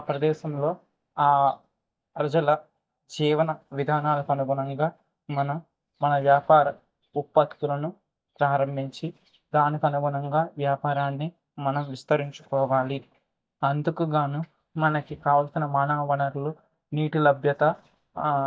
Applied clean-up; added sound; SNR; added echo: neural mask model DeepFilterNet 3.